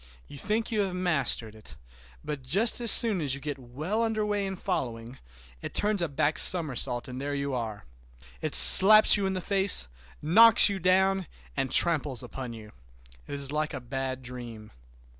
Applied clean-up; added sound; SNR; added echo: none; none; none; none.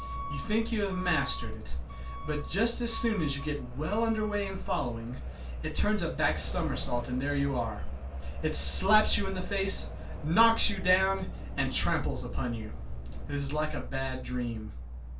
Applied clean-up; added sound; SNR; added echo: none; Alarm / Truck; 11 dB; reverberation time 0.2 s.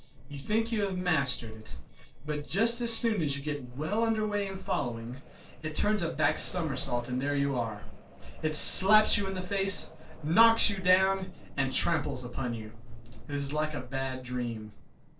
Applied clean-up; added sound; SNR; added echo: neural separator model SepFormer DNS4.